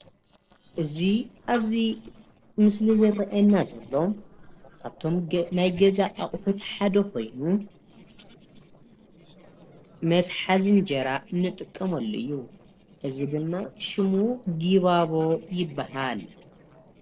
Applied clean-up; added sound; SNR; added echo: neural separator model SepFormer DNS4.